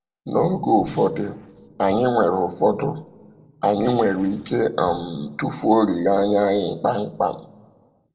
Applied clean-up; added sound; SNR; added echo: neural separator model SepFormer DNS4.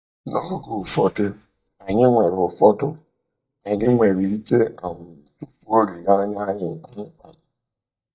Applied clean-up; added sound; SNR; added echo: neural mask model DeepFilterNet 3.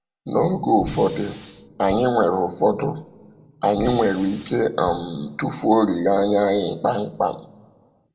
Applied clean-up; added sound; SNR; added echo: none; Fire; 14 dB; reverberation time 0.5 s.